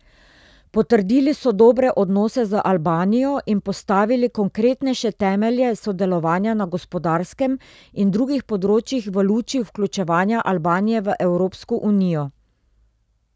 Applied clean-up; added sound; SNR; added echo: none; none; none; none.